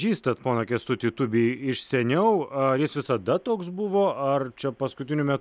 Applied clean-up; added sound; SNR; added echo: none; none; none; none.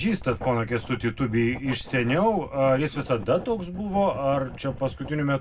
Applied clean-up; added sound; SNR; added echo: none; Writing; 15 dB; reverberation time 0.3 s.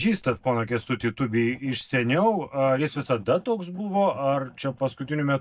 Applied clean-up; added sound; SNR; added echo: neural mask model DeepFilterNet 3.